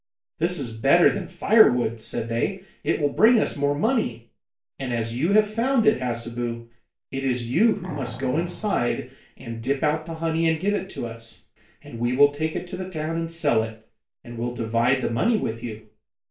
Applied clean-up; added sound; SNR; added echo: none; Animal; 13 dB; reverberation time 0.3 s.